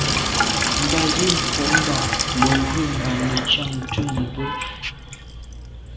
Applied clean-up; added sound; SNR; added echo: none; Sink (filling or washing); -2 dB; none.